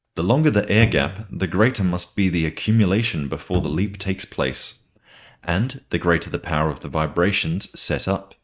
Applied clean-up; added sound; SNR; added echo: neural mask model RNNoise.